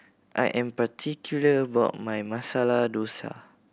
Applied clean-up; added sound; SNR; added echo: none; none; none; none.